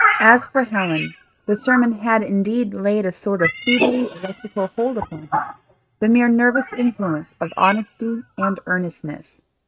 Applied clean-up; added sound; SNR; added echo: neural mask model RNNoise.